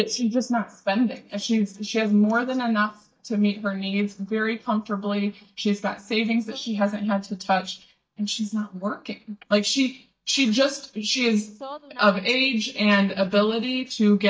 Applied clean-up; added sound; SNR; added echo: neural mask model DeepFilterNet 3.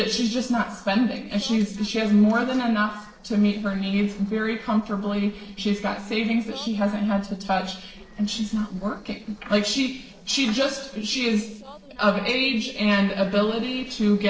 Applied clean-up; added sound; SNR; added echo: neural separator model SepFormer DNS4.